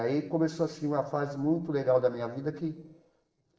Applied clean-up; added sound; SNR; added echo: neural separator model SepFormer DNS4.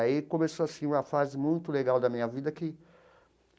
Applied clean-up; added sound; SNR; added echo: none; none; none; none.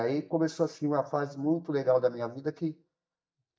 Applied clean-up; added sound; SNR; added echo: neural mask model DeepFilterNet 3.